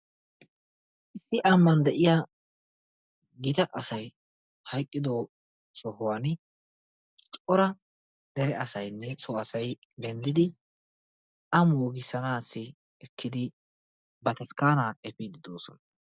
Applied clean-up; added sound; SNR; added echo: none; none; none; none.